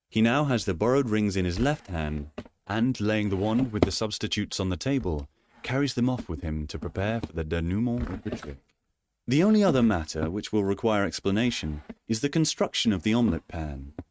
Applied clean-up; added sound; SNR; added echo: neural mask model RNNoise.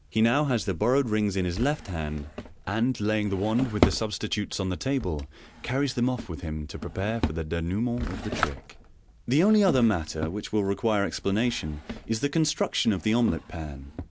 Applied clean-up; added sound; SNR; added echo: none; Drawer open or close; 9 dB; none.